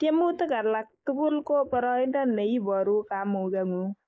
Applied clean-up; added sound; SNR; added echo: neural mask model Resemble Enhance denoiser.